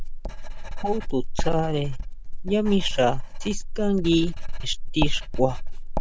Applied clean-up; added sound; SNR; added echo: none; Writing; -1 dB; none.